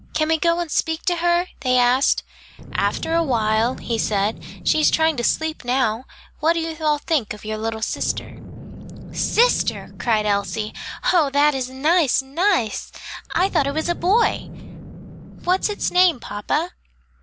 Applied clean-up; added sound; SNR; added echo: none; Boom; 16 dB; none.